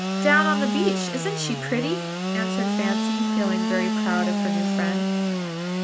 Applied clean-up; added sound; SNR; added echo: none; Sawing / Engine; -3 dB; none.